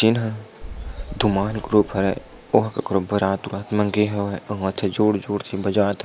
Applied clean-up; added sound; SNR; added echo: none; Boom; 14 dB; none.